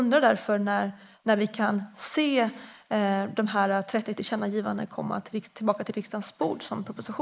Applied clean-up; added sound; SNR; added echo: neural mask model Resemble Enhance denoiser.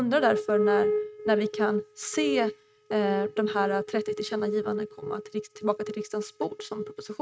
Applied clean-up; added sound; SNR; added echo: neural mask model RNNoise.